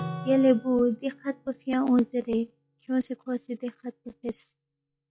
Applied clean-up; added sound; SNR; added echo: classical method log-MMSE.